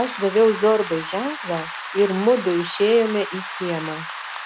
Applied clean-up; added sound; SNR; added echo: none; Rain; 11 dB; none.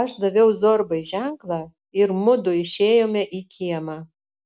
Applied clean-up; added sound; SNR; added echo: none; none; none; none.